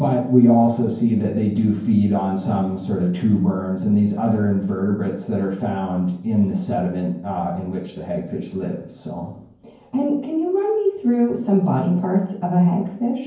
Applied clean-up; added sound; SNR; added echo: none; none; none; reverberation time 0.9 s.